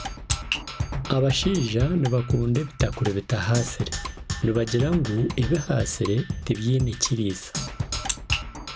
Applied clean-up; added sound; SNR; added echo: none; Percussion; 7 dB; none.